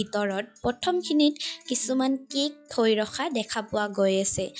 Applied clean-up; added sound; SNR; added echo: classical method log-MMSE.